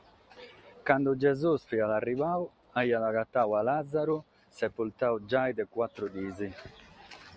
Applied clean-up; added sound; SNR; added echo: none; none; none; none.